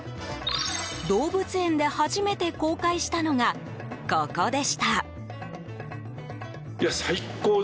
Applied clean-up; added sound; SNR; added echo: none; none; none; none.